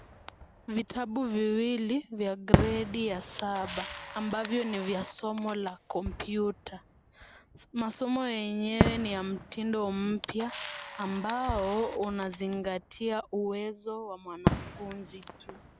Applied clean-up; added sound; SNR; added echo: none; Camera + Fireworks; 3 dB; none.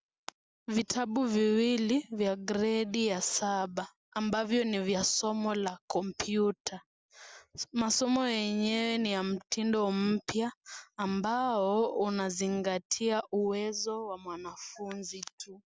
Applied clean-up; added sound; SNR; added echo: none; none; none; none.